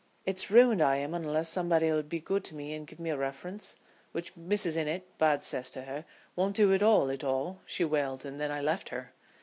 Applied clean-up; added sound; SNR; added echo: none; none; none; none.